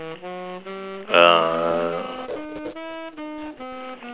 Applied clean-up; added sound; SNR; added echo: none; Wind instrument, woodwind instrument; 10 dB; none.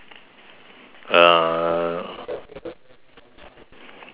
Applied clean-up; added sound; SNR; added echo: none; none; none; none.